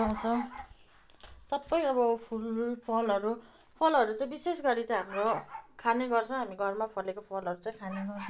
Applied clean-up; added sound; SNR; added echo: none; none; none; none.